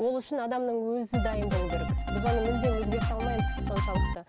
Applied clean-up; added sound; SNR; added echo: none; Drum kit; -3 dB; none.